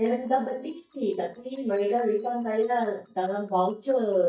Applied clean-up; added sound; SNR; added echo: neural mask model DeepFilterNet 3.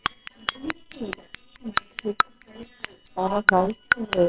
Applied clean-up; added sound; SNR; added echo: neural separator model SepFormer WHAMR!.